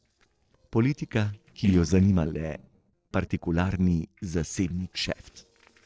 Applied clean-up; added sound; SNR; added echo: neural separator model SepFormer DNS4.